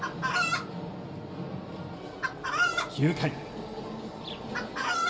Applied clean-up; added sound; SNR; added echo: none; Chicken, rooster; -1 dB; reverberation time 1.9 s.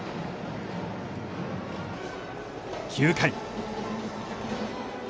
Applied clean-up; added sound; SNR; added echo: none; none; none; none.